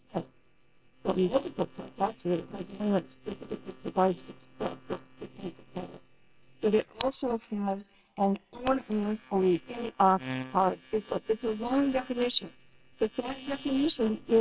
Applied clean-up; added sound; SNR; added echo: neural separator model SepFormer WHAMR!.